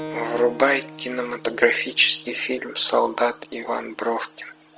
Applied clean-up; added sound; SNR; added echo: none; Keyboard (musical); 17 dB; none.